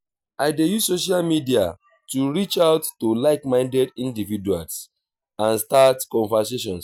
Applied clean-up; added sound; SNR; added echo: none; none; none; none.